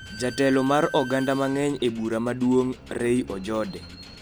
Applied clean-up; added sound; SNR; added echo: none; Squeak / Slam; 16 dB; none.